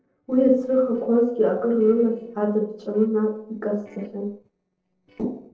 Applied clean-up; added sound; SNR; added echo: neural separator model SepFormer DNS4.